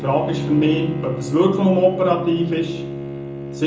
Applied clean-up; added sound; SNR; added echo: none; Bowed string instrument; 7 dB; reverberation time 0.5 s.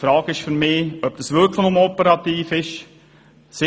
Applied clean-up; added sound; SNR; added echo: none; none; none; none.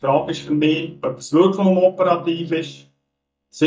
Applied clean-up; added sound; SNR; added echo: neural mask model DeepFilterNet 3.